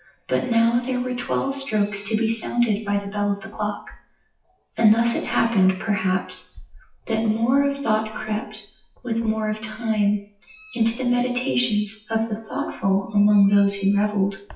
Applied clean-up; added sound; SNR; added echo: classical method WPE with log-MMSE.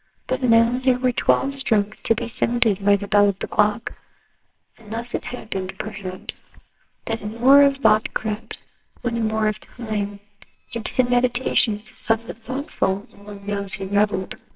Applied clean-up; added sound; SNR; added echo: neural separator model SepFormer WHAMR!.